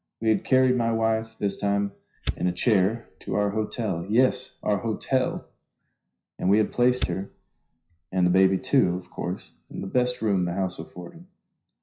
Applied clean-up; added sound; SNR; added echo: classical method WPE with log-MMSE.